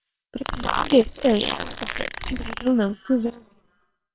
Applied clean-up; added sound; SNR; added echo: neural separator model SepFormer WHAMR!.